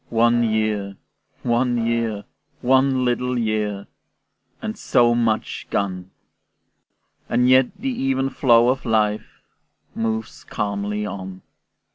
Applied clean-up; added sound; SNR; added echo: none; Piano; 18 dB; none.